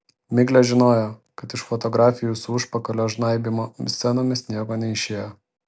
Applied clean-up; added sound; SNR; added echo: none; none; none; none.